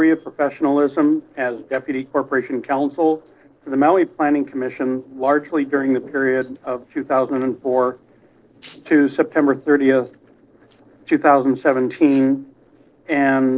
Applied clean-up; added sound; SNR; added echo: neural separator model SepFormer DNS4.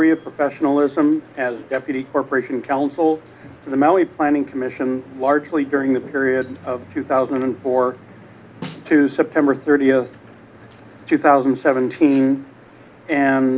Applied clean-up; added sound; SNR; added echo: none; Snare drum; 19 dB; none.